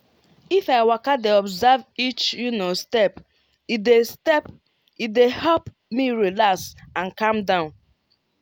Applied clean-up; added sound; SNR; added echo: none; none; none; none.